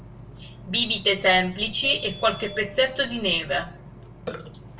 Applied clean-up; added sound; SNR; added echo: none; Burping, eructation; 14 dB; reverberation time 0.1 s.